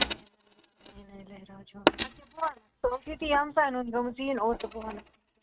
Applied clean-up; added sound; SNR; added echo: neural mask model RNNoise.